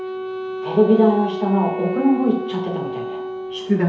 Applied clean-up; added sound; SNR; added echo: none; Wind instrument, woodwind instrument; 8 dB; reverberation time 2.2 s.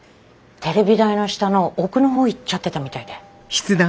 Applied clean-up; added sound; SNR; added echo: none; none; none; none.